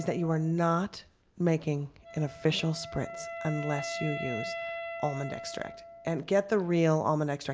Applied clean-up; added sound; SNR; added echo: none; Wind instrument, woodwind instrument; 11 dB; none.